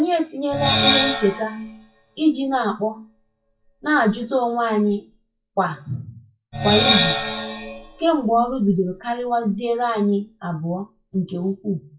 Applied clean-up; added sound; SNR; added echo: classical method WPE with log-MMSE.